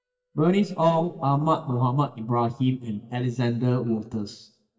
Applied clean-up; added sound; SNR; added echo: neural mask model DeepFilterNet 3.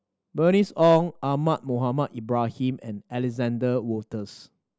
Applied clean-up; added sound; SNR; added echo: none; none; none; none.